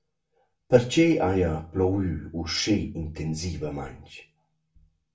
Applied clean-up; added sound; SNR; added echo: none; none; none; reverberation time 0.2 s.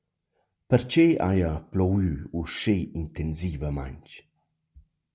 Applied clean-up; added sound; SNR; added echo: none; none; none; none.